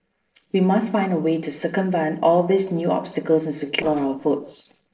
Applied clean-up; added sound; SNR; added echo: neural separator model SepFormer DNS4.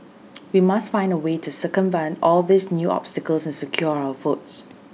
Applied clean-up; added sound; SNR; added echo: none; none; none; none.